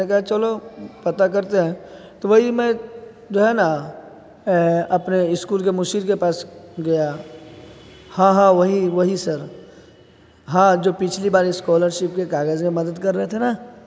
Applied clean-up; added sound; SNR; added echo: none; none; none; none.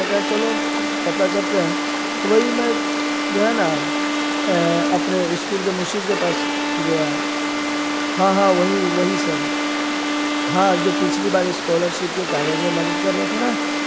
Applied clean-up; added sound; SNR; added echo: none; Bowed string instrument + Water; -1 dB; none.